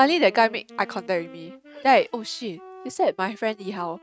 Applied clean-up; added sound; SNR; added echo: neural mask model RNNoise.